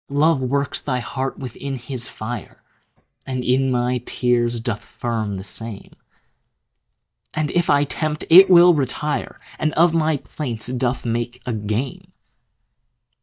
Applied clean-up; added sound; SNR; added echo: neural mask model DeepFilterNet 3.